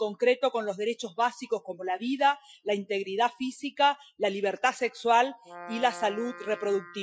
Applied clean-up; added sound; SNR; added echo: classical method Wiener filter.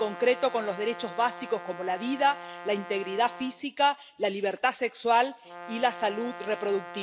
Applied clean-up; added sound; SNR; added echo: none; Brass instrument; 14 dB; none.